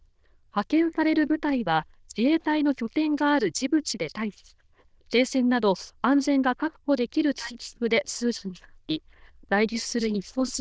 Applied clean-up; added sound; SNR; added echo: neural diffusion model UNIVERSE++.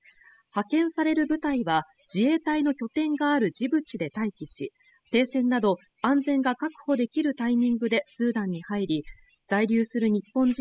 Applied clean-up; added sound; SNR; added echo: classical method spectral subtraction.